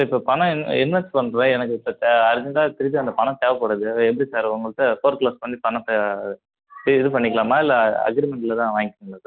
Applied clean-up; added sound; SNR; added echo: none; none; none; none.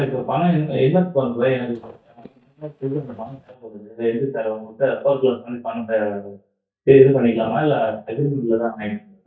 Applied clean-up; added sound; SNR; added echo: neural mask model DeepFilterNet 3.